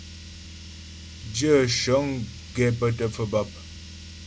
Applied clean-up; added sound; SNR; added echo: none; Car; 14 dB; none.